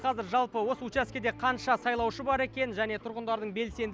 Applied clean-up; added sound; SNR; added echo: none; none; none; none.